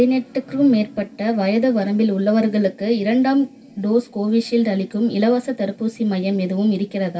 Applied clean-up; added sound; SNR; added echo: none; none; none; reverberation time 0.2 s.